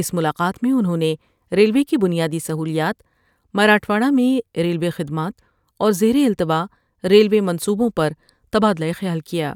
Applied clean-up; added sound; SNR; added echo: none; none; none; none.